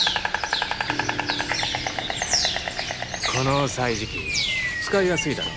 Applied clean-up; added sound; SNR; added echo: none; Insect; -2 dB; none.